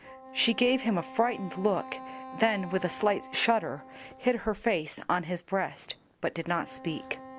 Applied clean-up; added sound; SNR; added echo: none; Wind instrument, woodwind instrument; 16 dB; none.